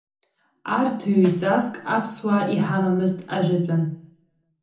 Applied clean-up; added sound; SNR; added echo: none; Snare drum; 19 dB; reverberation time 0.6 s.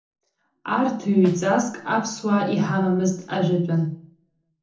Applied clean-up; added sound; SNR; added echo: neural separator model SepFormer DNS4.